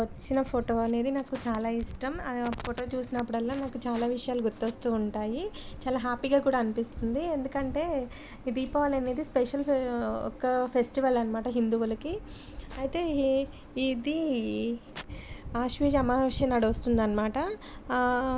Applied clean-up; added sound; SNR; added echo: none; none; none; none.